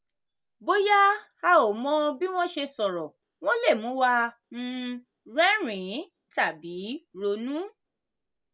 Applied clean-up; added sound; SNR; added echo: none; none; none; none.